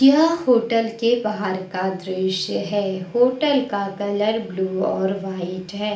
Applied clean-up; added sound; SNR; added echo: none; none; none; reverberation time 0.4 s.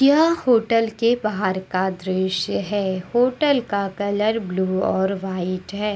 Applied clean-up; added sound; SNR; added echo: none; none; none; none.